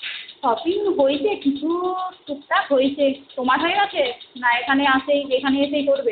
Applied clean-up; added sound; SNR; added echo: none; none; none; none.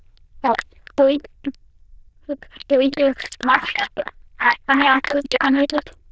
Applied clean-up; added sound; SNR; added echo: neural diffusion model UNIVERSE++.